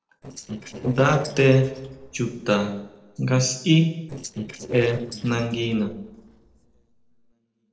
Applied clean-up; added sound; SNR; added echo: neural separator model SepFormer DNS4.